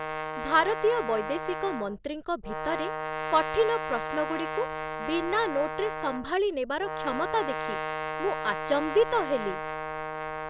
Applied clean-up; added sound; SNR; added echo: none; Brass instrument; 5 dB; none.